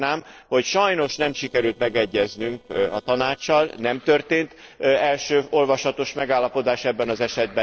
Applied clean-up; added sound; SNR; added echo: neural separator model SepFormer DNS4.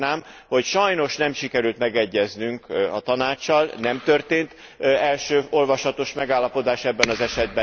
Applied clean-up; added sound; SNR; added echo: none; none; none; none.